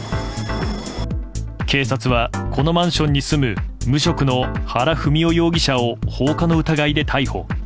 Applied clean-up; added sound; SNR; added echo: none; none; none; none.